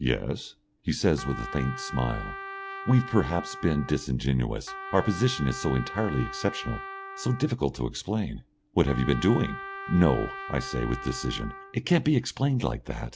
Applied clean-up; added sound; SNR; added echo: none; Trumpet; 12 dB; none.